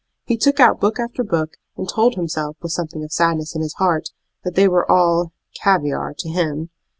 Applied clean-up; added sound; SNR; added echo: none; none; none; none.